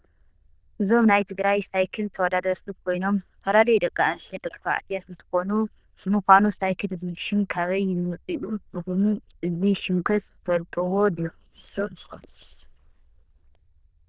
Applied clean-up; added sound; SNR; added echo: neural diffusion model UNIVERSE++.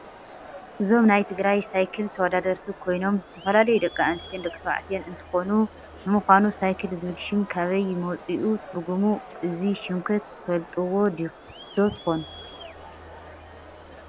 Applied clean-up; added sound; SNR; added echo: none; Crowd; 17 dB; none.